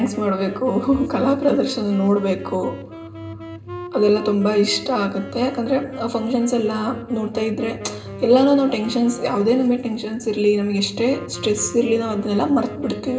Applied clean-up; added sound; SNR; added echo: none; Wind instrument, woodwind instrument; 15 dB; reverberation time 0.2 s.